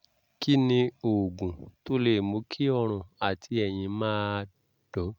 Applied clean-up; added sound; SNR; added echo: none; none; none; none.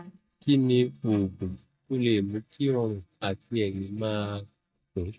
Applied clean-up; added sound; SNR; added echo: neural mask model DeepFilterNet 3.